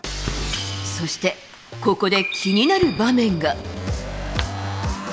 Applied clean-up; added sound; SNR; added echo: none; Gunshot, gunfire; 17 dB; none.